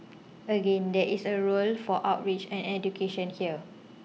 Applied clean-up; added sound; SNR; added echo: none; none; none; none.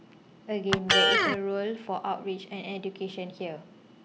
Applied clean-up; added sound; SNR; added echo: none; Electric guitar; -4 dB; none.